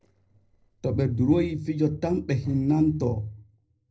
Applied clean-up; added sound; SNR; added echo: neural separator model SepFormer DNS4.